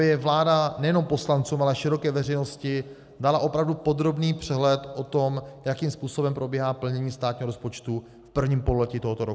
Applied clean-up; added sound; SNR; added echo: none; none; none; none.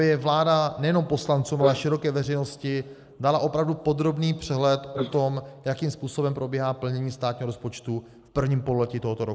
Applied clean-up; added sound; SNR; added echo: neural mask model Resemble Enhance denoiser.